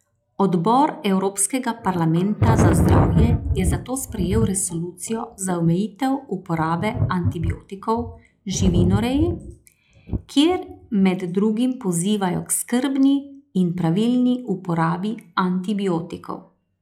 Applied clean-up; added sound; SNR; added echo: classical method log-MMSE.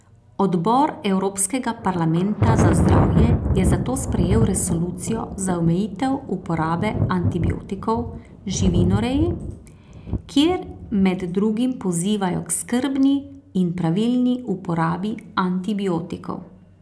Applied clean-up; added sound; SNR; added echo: none; Thunder; 3 dB; none.